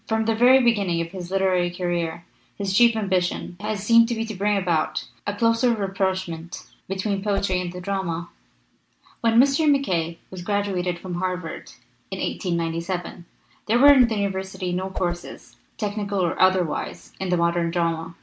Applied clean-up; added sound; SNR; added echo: none; Whoosh, swoosh, swish; 7 dB; none.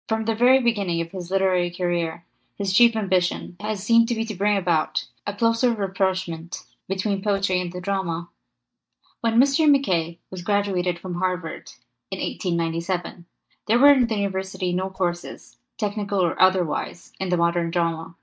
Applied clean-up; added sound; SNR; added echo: neural mask model DeepFilterNet 3.